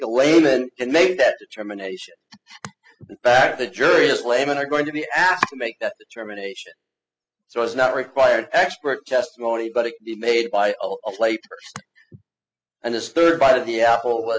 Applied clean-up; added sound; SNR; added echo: classical method spectral subtraction.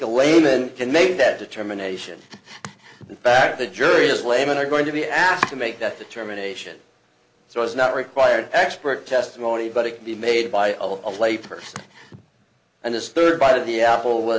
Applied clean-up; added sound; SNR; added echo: none; Domestic sounds, home sounds; 20 dB; none.